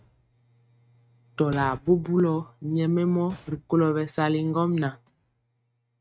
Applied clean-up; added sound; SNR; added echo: neural mask model RNNoise.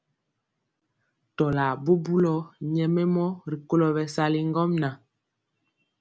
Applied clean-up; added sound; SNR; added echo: none; none; none; none.